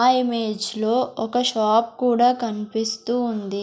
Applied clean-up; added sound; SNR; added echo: none; none; none; none.